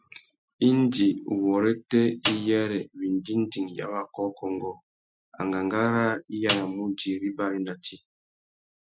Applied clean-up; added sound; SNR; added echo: classical method Wiener filter.